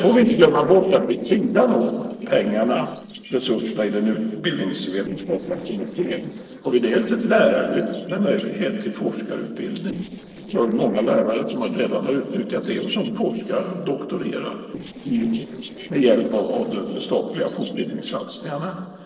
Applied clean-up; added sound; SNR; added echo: neural separator model SepFormer DNS4.